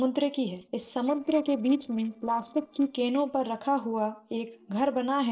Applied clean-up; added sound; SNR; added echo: neural separator model SepFormer DNS4.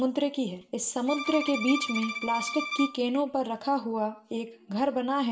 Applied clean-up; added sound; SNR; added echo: none; Bowed string instrument; 7 dB; reverberation time 0.6 s.